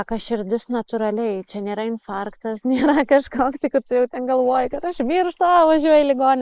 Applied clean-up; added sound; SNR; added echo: neural mask model Resemble Enhance denoiser.